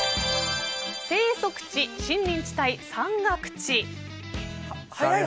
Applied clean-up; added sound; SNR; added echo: none; none; none; none.